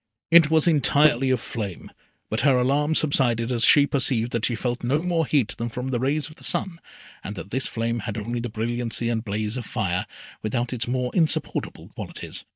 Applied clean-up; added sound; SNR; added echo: neural mask model DeepFilterNet 3.